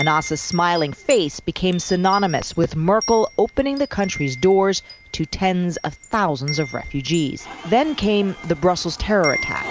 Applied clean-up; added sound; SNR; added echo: none; Wind chime; 14 dB; none.